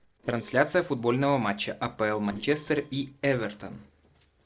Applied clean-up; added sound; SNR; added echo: neural separator model SepFormer DNS4.